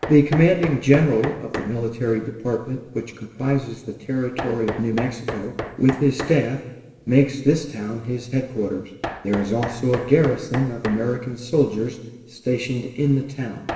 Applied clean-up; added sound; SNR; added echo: none; Knock; 13 dB; reverberation time 1.3 s.